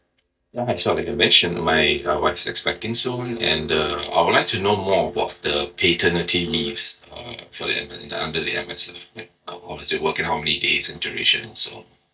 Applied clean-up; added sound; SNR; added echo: neural mask model DeepFilterNet 3.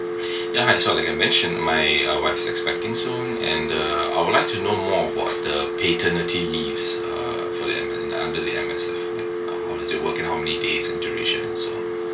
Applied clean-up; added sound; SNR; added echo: none; Telephone; 2 dB; reverberation time 0.2 s.